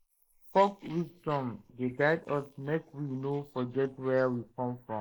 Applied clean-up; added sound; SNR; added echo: neural mask model Resemble Enhance denoiser.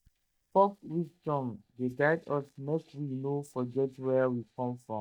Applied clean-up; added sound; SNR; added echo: neural mask model DeepFilterNet 3.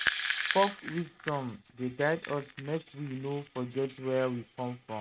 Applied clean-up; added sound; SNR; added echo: neural mask model RNNoise.